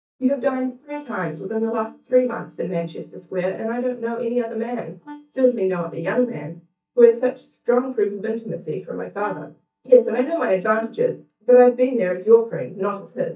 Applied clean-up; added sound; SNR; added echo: neural mask model DeepFilterNet 3.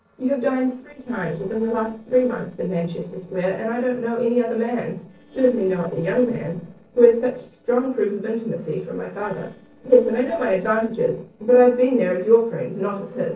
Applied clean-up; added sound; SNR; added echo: neural separator model SepFormer DNS4.